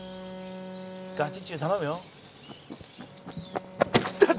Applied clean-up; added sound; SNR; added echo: none; Bowed string instrument; 13 dB; none.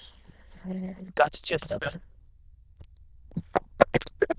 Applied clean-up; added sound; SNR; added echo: neural diffusion model UNIVERSE++.